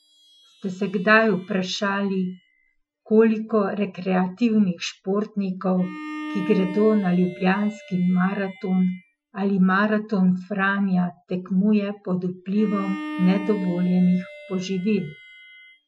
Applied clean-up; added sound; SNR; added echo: classical method Wiener filter.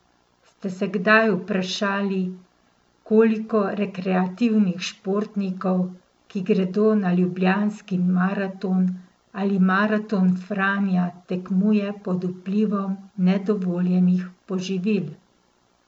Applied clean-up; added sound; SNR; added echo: none; none; none; none.